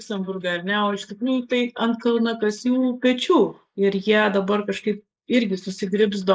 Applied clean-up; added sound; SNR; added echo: neural mask model Resemble Enhance denoiser.